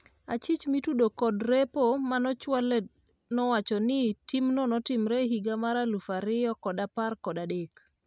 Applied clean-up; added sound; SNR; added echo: none; none; none; none.